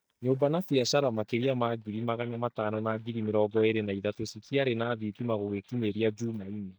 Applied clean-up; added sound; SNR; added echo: neural mask model DeepFilterNet 3.